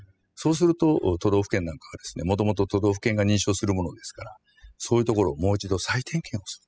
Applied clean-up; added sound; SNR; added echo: classical method spectral subtraction.